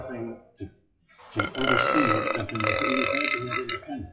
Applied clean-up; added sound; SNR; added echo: classical method WPE with log-MMSE.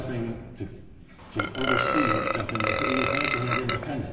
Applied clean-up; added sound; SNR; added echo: none; Burping, eructation; -3 dB; reverberation time 1.4 s.